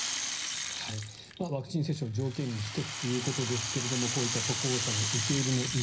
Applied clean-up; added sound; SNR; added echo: none; Rattle (instrument); 2 dB; reverberation time 0.5 s.